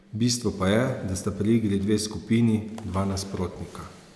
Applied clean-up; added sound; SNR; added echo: none; none; none; none.